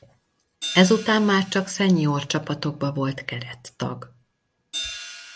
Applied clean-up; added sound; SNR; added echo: none; Hi-hat; 15 dB; none.